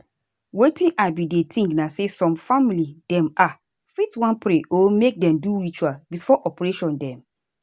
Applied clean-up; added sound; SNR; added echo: none; none; none; none.